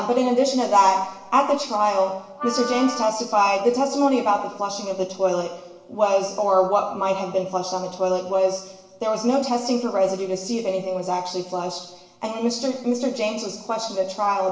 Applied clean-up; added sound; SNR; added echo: none; Wind instrument, woodwind instrument; 11 dB; reverberation time 0.8 s.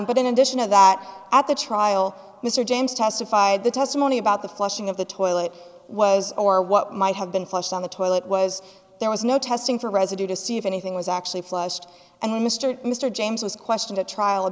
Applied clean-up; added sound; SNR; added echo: none; none; none; none.